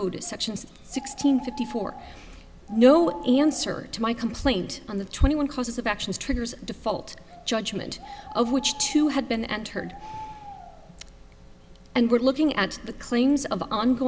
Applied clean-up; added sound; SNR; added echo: none; Bird; 18 dB; none.